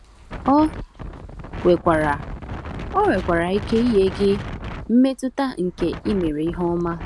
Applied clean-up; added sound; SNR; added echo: none; Wind; 11 dB; none.